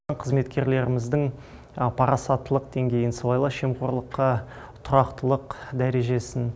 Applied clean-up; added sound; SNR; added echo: none; none; none; none.